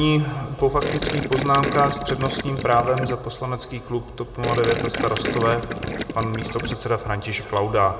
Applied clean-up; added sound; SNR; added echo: none; Gurgling; 5 dB; reverberation time 0.9 s.